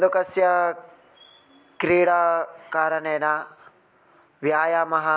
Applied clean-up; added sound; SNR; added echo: none; none; none; none.